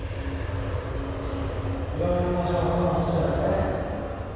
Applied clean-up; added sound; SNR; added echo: none; Aircraft; 4 dB; reverberation time 2.2 s.